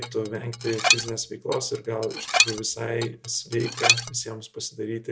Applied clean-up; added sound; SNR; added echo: none; Dishes, pots, and pans; -3 dB; none.